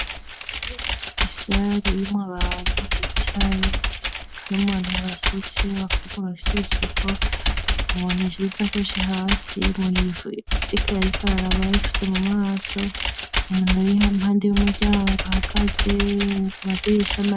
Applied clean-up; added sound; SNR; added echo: none; Computer keyboard; 1 dB; none.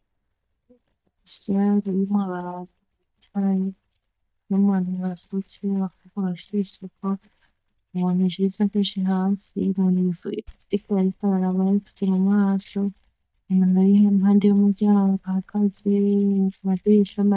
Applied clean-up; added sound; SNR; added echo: neural mask model DeepFilterNet 3.